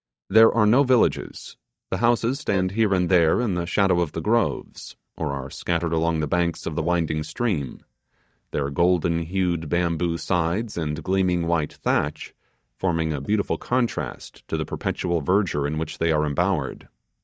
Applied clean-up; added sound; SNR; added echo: neural mask model DeepFilterNet 3.